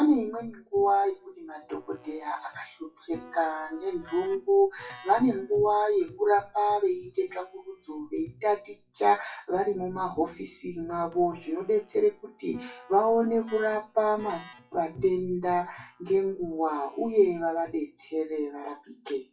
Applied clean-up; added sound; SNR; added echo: classical method WPE with log-MMSE.